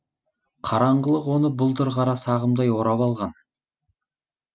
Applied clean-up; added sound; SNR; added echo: none; none; none; none.